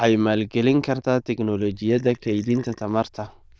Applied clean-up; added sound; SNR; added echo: neural diffusion model UNIVERSE++.